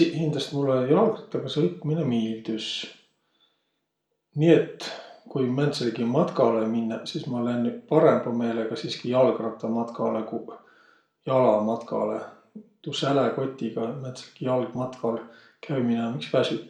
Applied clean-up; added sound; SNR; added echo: none; none; none; reverberation time 0.4 s.